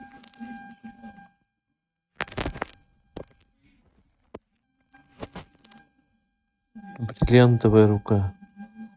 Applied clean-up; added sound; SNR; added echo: neural mask model RNNoise.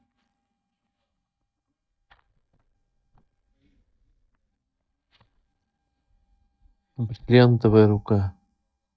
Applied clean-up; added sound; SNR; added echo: neural mask model DeepFilterNet 3.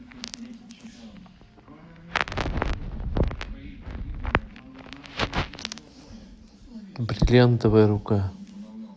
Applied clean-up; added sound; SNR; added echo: none; none; none; none.